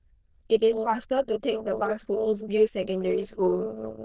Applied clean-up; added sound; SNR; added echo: neural diffusion model UNIVERSE++.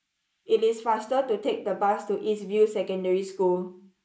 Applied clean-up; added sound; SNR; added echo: neural mask model Resemble Enhance denoiser.